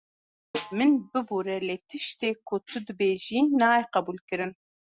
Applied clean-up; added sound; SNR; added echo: none; Snare drum; 13 dB; none.